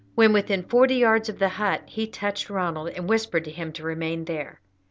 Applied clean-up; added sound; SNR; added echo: none; none; none; none.